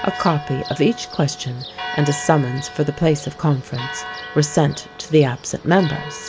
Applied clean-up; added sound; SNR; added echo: none; Church bell; 13 dB; none.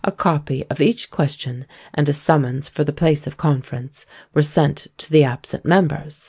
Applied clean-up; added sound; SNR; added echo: none; none; none; none.